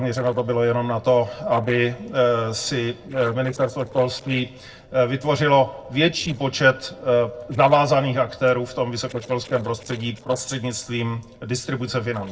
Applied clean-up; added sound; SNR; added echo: neural separator model SepFormer DNS4.